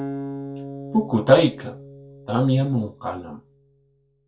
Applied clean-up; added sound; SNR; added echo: none; Acoustic guitar; 13 dB; reverberation time 0.2 s.